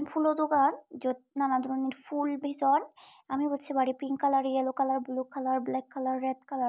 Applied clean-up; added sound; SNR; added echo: none; none; none; none.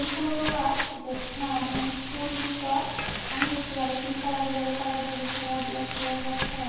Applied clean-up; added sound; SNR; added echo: none; Frying (food); 3 dB; reverberation time 1.2 s.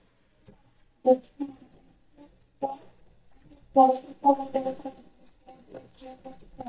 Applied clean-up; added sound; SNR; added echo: neural mask model DeepFilterNet 3.